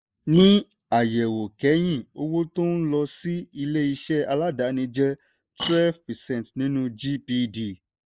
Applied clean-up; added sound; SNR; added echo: neural mask model Resemble Enhance denoiser.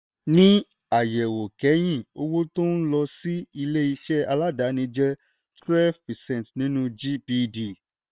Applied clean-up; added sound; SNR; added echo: neural separator model SepFormer WHAM!.